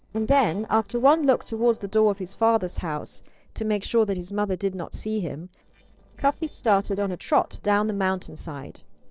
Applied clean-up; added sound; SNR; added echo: neural separator model SepFormer DNS4.